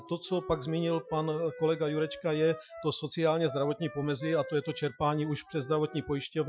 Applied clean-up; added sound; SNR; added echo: classical method Wiener filter.